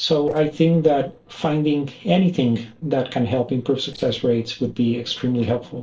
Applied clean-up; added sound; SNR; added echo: neural separator model SepFormer DNS4.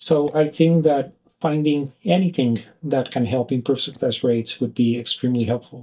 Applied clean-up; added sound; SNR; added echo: neural mask model DeepFilterNet 3.